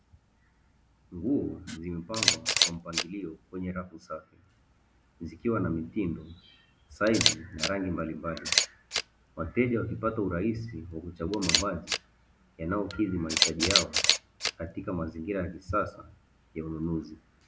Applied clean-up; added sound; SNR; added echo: none; Camera; 1 dB; none.